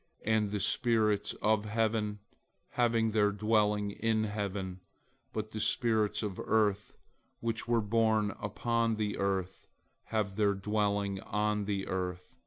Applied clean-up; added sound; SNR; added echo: none; none; none; none.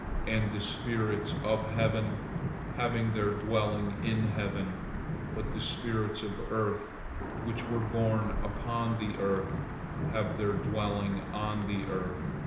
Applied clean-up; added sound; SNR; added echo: none; Thunder / Wind / Rain; 4 dB; reverberation time 0.9 s.